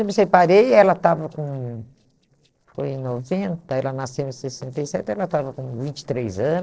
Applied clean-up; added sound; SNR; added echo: neural separator model SepFormer DNS4.